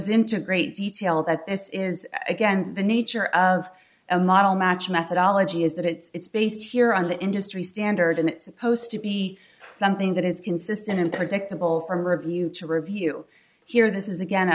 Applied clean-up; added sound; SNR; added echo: none; none; none; none.